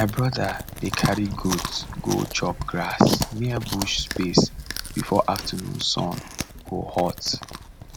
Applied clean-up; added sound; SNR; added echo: none; Chewing, mastication; 8 dB; none.